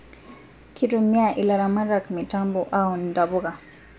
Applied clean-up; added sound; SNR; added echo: none; none; none; none.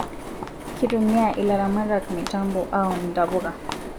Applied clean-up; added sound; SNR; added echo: none; Walk, footsteps + Train; 9 dB; none.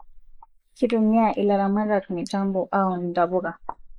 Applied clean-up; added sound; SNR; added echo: neural mask model Resemble Enhance denoiser.